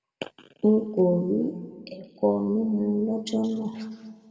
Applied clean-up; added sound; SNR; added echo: none; none; none; reverberation time 1.3 s.